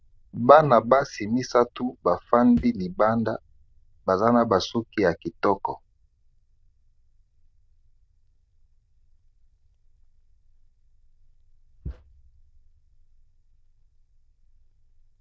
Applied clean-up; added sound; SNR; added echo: neural diffusion model UNIVERSE++.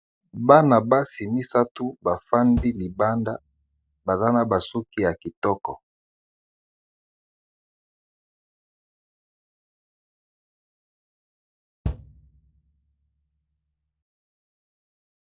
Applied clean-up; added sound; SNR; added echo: neural separator model SepFormer DNS4.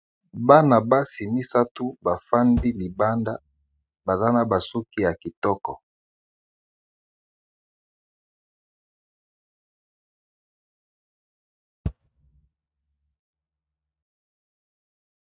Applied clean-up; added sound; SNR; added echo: neural mask model RNNoise.